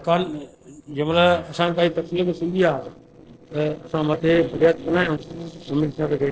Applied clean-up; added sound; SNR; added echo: neural separator model SepFormer DNS4.